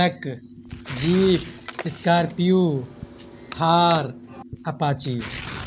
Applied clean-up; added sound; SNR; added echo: none; Car + Tearing; 15 dB; none.